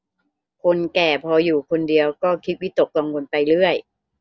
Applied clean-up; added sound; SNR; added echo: none; none; none; none.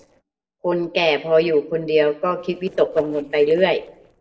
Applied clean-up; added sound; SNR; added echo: neural separator model SepFormer DNS4.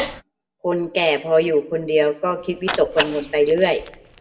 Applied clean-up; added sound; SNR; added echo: none; Cat; 11 dB; reverberation time 0.6 s.